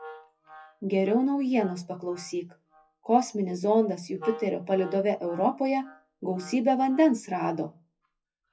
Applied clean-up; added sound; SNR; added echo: classical method WPE with log-MMSE.